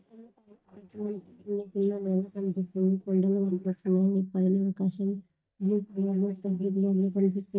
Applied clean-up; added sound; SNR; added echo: neural mask model DeepFilterNet 3.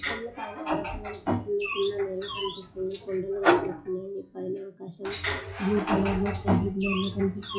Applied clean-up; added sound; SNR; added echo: classical method WPE with log-MMSE.